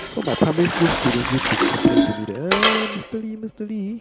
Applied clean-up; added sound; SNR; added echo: none; Dishes, pots, and pans + Water / Splash, splatter; -1 dB; none.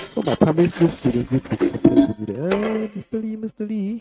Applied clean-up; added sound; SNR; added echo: neural mask model RNNoise.